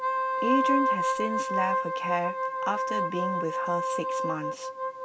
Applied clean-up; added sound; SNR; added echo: none; Wind instrument, woodwind instrument; -4 dB; none.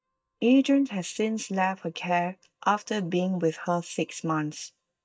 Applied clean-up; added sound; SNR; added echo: neural mask model DeepFilterNet 3.